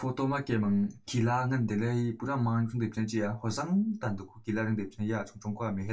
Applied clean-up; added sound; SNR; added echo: none; none; none; reverberation time 0.2 s.